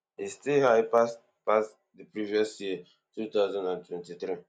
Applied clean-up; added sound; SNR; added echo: none; none; none; none.